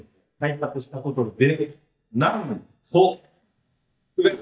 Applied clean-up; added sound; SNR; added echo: neural mask model DeepFilterNet 3.